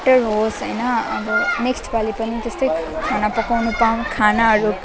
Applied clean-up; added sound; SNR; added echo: none; Waves, surf; 15 dB; none.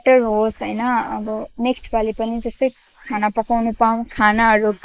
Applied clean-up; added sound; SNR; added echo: neural mask model Resemble Enhance denoiser.